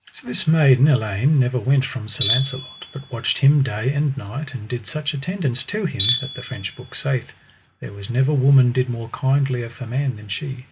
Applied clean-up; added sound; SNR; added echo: none; Tools; 7 dB; none.